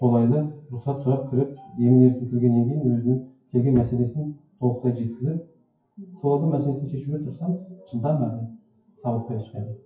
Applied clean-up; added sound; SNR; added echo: classical method WPE with log-MMSE.